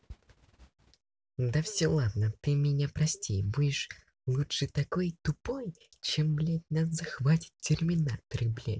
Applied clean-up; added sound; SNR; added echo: none; none; none; none.